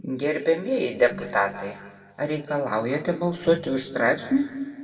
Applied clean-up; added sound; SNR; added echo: neural separator model SepFormer DNS4.